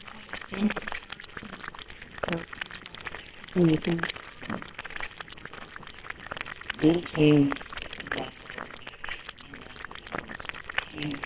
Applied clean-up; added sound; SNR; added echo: neural separator model SepFormer WHAMR!.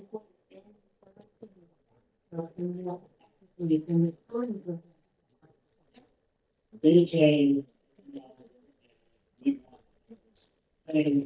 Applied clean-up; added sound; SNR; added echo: neural mask model DeepFilterNet 3.